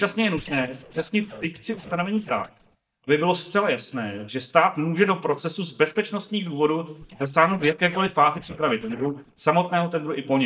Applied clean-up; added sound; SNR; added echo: neural mask model DeepFilterNet 3.